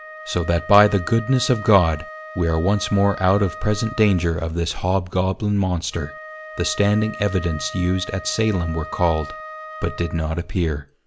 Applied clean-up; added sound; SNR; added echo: none; Wind instrument, woodwind instrument; 15 dB; none.